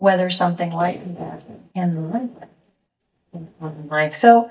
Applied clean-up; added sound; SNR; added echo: neural mask model DeepFilterNet 3.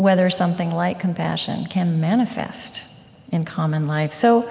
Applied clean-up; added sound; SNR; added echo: none; none; none; none.